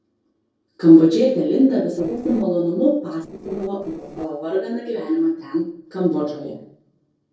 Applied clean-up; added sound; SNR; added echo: neural separator model SepFormer DNS4.